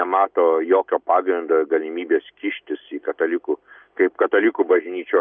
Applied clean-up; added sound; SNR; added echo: none; none; none; none.